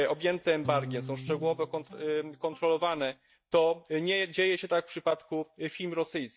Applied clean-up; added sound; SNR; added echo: neural mask model DeepFilterNet 3.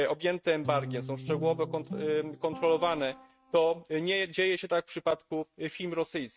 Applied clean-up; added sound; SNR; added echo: neural mask model RNNoise.